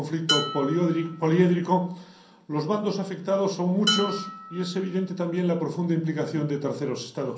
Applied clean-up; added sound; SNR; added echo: none; Dishes, pots, and pans; 9 dB; reverberation time 0.6 s.